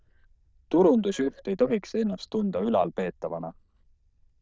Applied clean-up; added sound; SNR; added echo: neural diffusion model UNIVERSE++.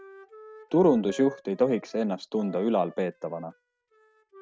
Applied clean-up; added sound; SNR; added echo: neural mask model RNNoise.